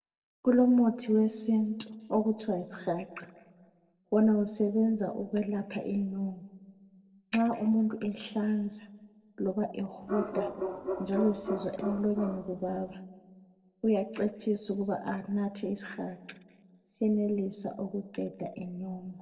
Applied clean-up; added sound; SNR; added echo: neural separator model SepFormer DNS4.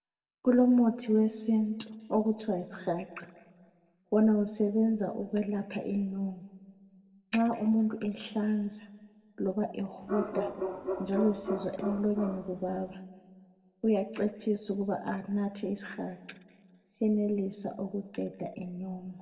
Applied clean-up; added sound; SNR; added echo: none; Bark; 5 dB; reverberation time 1.1 s.